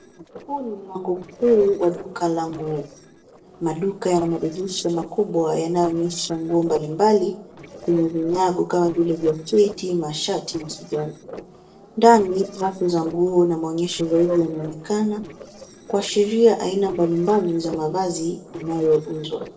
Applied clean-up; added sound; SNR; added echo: neural separator model SepFormer DNS4.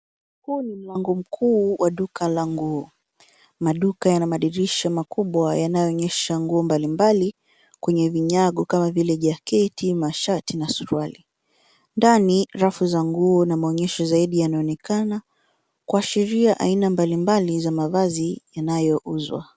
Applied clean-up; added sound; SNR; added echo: none; none; none; none.